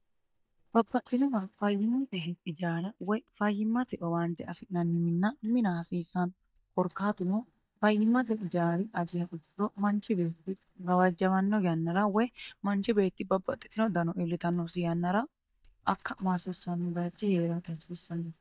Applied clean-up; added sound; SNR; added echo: neural mask model DeepFilterNet 3.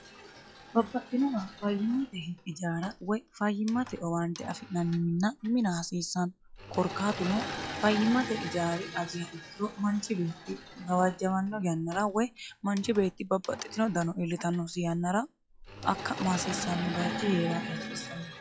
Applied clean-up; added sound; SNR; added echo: classical method log-MMSE.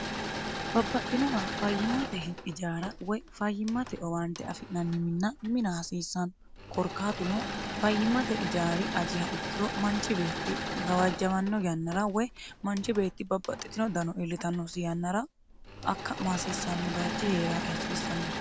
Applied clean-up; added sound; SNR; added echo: none; Engine / Mechanisms; 5 dB; none.